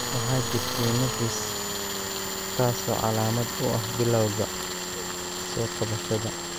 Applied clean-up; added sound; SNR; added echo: none; Tools; 2 dB; none.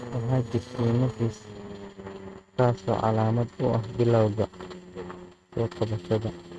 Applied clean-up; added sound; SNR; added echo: neural mask model RNNoise.